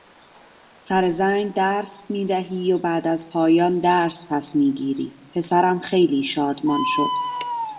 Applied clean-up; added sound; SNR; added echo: none; Bird; 12 dB; reverberation time 0.3 s.